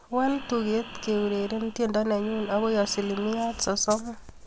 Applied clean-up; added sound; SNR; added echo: none; Breathing; 16 dB; none.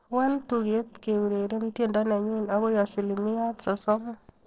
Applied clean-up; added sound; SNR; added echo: neural separator model SepFormer DNS4.